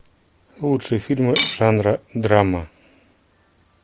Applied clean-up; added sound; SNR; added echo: none; Cutlery, silverware / Dishes, pots, and pans; 4 dB; none.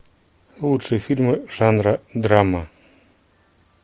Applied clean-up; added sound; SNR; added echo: none; none; none; none.